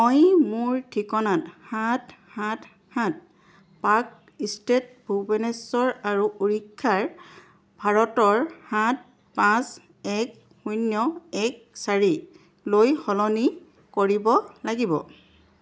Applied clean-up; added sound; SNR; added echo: none; none; none; none.